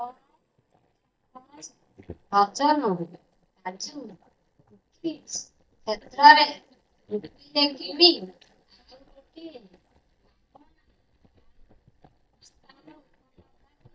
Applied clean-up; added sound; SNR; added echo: neural mask model DeepFilterNet 3.